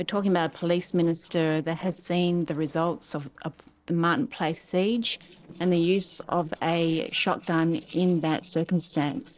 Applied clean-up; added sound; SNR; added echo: neural separator model SepFormer DNS4.